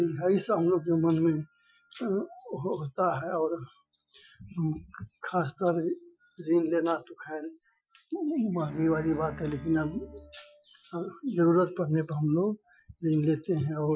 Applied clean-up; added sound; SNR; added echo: classical method Wiener filter.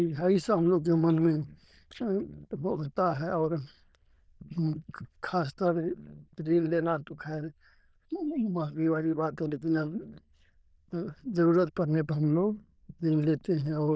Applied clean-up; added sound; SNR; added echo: neural diffusion model UNIVERSE++.